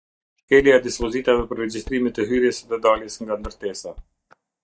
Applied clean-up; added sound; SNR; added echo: neural mask model DeepFilterNet 3.